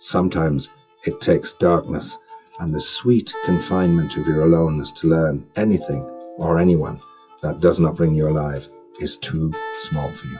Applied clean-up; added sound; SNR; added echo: classical method WPE with log-MMSE.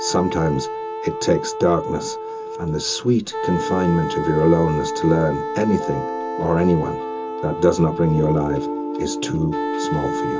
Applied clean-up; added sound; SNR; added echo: none; Wind instrument, woodwind instrument; 6 dB; reverberation time 0.2 s.